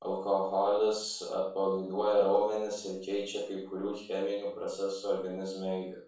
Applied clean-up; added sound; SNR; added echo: none; none; none; reverberation time 0.4 s.